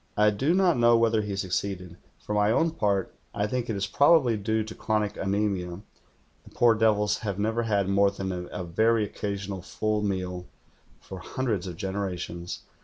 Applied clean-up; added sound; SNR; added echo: none; none; none; none.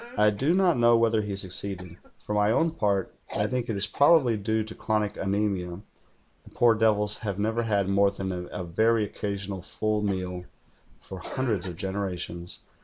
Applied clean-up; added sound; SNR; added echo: neural mask model Resemble Enhance denoiser.